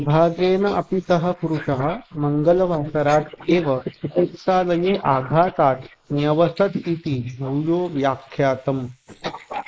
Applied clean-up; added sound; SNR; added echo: neural mask model Resemble Enhance denoiser.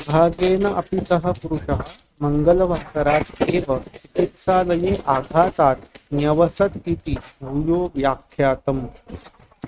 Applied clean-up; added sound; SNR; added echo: neural mask model RNNoise.